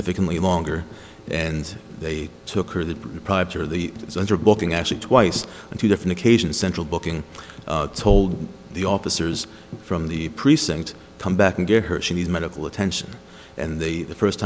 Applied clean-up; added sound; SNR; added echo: none; Tambourine; 19 dB; none.